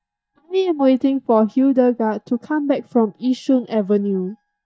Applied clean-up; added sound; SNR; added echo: neural mask model DeepFilterNet 3.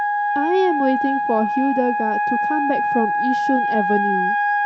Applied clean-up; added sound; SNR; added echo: none; Wind instrument, woodwind instrument; -2 dB; none.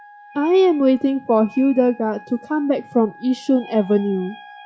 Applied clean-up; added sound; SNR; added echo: classical method log-MMSE.